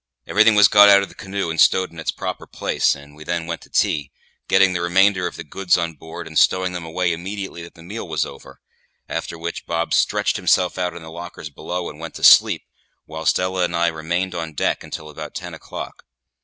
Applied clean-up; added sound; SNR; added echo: none; none; none; none.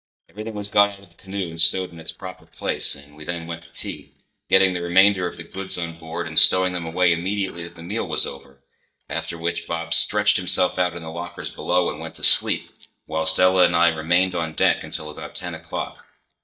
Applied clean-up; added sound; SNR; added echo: neural mask model DeepFilterNet 3.